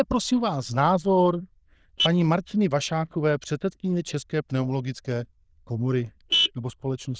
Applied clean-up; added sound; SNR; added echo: neural diffusion model UNIVERSE++.